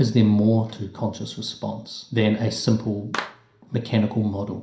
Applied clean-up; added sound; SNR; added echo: none; Clapping; 19 dB; reverberation time 0.5 s.